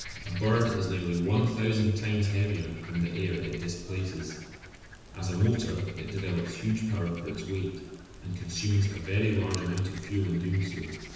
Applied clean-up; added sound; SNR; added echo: none; Frog; 15 dB; reverberation time 1.1 s.